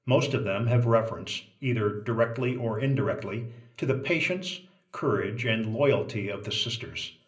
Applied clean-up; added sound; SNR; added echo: none; none; none; reverberation time 0.5 s.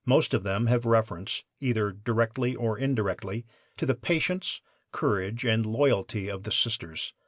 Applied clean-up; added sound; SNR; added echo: none; none; none; none.